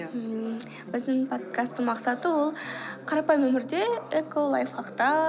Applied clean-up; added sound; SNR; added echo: none; none; none; none.